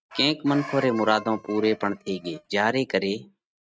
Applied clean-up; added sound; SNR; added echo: neural mask model RNNoise.